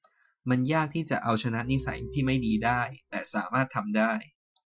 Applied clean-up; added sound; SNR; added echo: classical method Wiener filter.